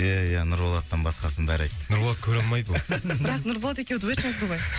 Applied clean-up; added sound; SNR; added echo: none; none; none; none.